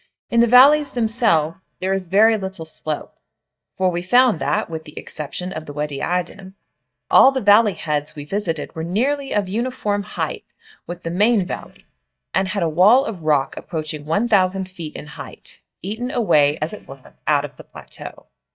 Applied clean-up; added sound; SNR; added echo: neural mask model DeepFilterNet 3.